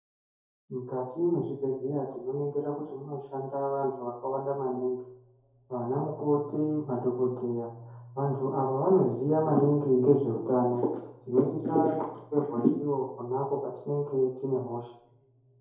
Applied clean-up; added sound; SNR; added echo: none; none; none; reverberation time 2.2 s.